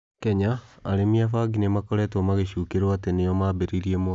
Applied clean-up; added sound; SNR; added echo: none; none; none; none.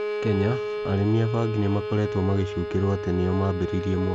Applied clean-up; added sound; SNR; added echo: none; Bowed string instrument; 6 dB; none.